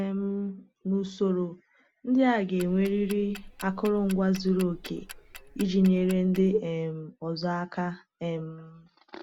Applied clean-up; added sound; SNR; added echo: none; Tick-tock; 18 dB; none.